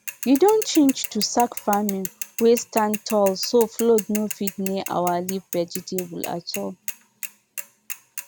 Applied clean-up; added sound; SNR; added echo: none; Mechanisms / Bicycle; 12 dB; none.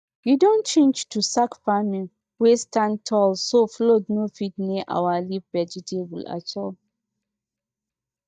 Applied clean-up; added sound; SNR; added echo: neural mask model DeepFilterNet 3.